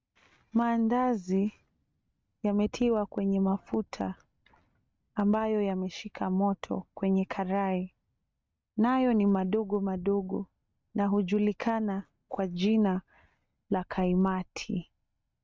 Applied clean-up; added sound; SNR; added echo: neural mask model RNNoise.